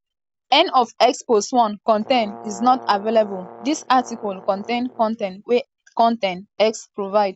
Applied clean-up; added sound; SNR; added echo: none; Brass instrument; 19 dB; none.